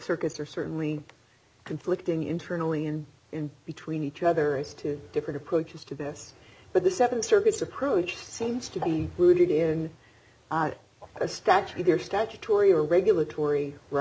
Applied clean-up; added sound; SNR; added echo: none; none; none; none.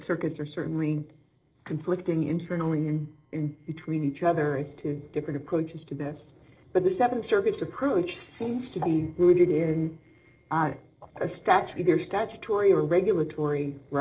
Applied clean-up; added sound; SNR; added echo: neural separator model SepFormer DNS4.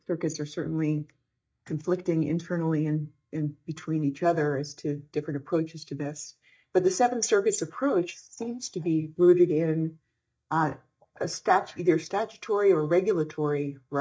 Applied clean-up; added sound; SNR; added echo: neural mask model DeepFilterNet 3.